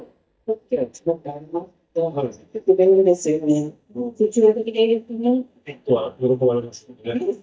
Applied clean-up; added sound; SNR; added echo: neural mask model DeepFilterNet 3.